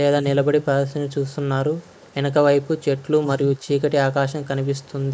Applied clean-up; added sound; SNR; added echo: neural mask model Resemble Enhance denoiser.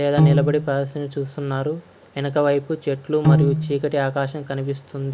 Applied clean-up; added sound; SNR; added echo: none; Piano; -4 dB; none.